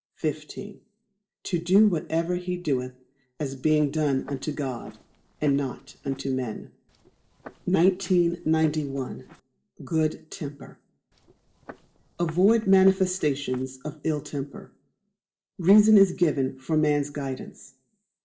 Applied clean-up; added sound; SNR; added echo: neural separator model SepFormer DNS4.